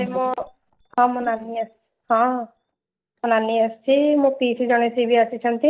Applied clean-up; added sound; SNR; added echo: neural mask model DeepFilterNet 3.